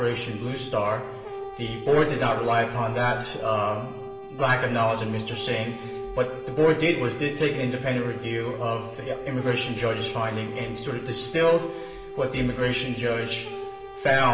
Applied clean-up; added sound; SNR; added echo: none; Brass instrument; 12 dB; reverberation time 1.2 s.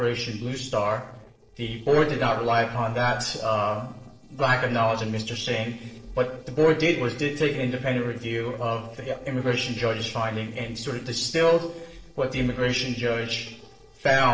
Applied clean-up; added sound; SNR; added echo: neural separator model SepFormer DNS4.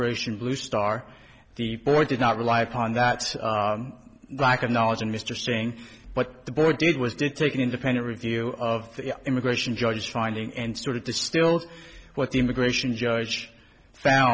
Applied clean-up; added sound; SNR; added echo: none; none; none; none.